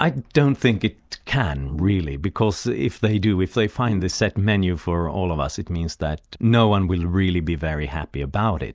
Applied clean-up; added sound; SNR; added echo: neural mask model Resemble Enhance denoiser.